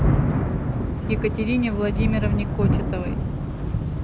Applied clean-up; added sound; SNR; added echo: none; Thunder / Rain; -5 dB; none.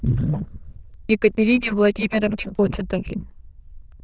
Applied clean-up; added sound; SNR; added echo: neural diffusion model UNIVERSE++.